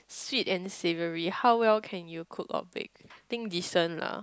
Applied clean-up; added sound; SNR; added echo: none; none; none; none.